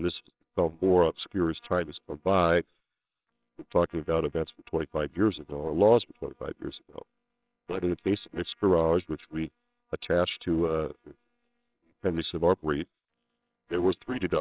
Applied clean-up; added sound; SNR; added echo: neural separator model SepFormer WHAMR!.